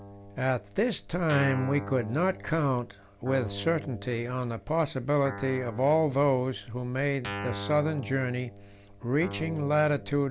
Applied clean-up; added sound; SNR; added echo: none; Guitar; 13 dB; none.